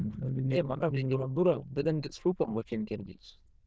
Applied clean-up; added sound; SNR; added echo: neural diffusion model UNIVERSE++.